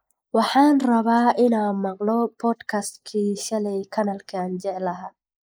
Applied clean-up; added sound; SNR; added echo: neural mask model Resemble Enhance denoiser.